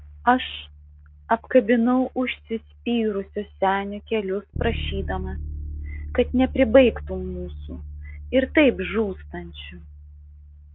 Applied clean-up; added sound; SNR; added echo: none; Bass guitar; 11 dB; none.